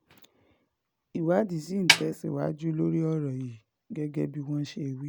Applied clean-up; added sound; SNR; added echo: none; Snare drum; -4 dB; none.